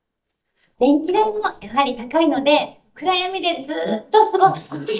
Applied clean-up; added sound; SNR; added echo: neural mask model DeepFilterNet 3.